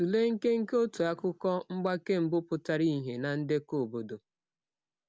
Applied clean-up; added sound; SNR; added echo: none; none; none; none.